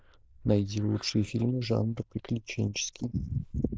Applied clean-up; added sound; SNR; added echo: neural diffusion model UNIVERSE++.